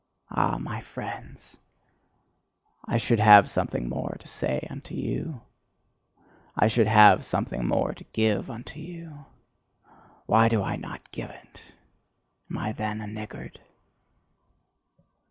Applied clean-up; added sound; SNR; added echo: none; none; none; none.